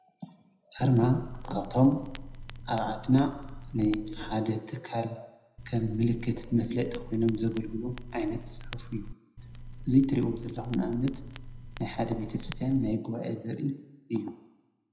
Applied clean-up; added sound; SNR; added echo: none; Crackle; 12 dB; reverberation time 0.7 s.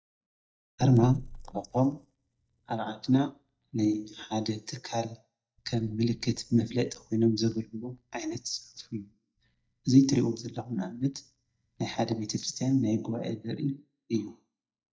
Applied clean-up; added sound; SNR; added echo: neural mask model DeepFilterNet 3.